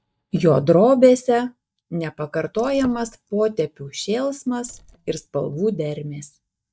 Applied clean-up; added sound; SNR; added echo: neural mask model DeepFilterNet 3.